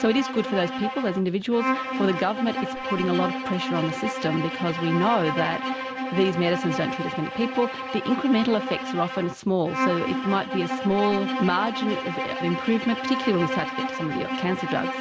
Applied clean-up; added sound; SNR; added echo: none; Bowed string instrument; 4 dB; none.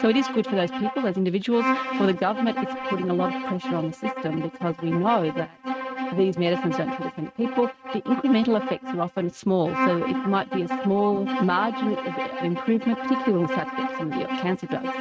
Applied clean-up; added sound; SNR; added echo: neural mask model RNNoise.